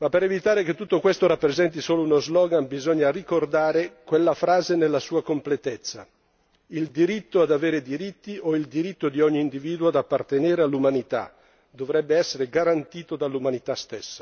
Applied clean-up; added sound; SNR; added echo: none; none; none; none.